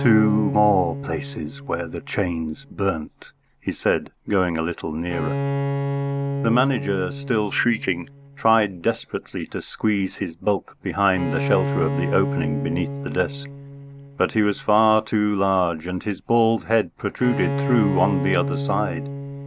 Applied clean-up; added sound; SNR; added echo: none; Bowed string instrument; 6 dB; none.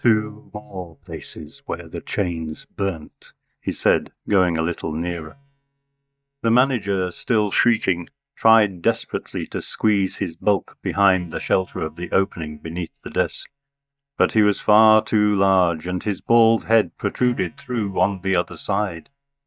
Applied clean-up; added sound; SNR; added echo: neural mask model DeepFilterNet 3.